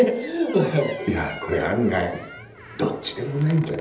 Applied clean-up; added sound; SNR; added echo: none; Squeak; 17 dB; reverberation time 1.2 s.